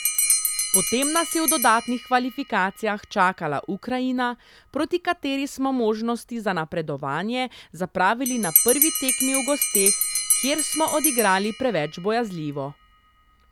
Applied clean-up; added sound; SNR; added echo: none; Bell; 3 dB; none.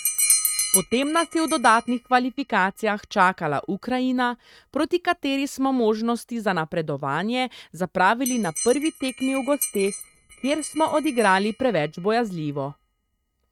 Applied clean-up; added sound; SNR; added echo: neural mask model RNNoise.